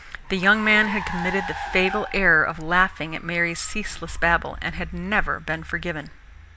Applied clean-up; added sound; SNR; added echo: none; Car + Burping, eructation; 13 dB; none.